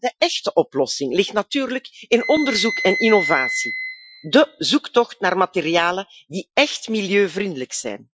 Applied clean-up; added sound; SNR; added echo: classical method Wiener filter.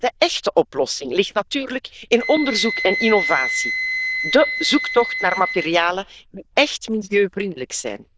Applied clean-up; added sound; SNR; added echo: neural diffusion model UNIVERSE++.